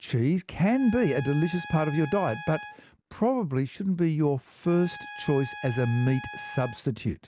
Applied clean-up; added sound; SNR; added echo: none; Trumpet; 16 dB; none.